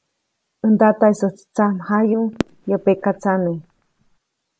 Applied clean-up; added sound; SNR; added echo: none; Fireworks; 14 dB; none.